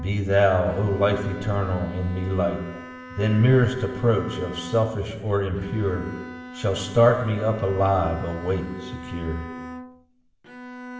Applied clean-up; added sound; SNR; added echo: none; Bowed string instrument; 15 dB; reverberation time 1.2 s.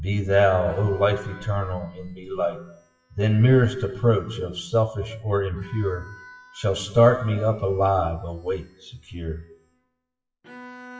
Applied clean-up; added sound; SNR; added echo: classical method WPE with log-MMSE.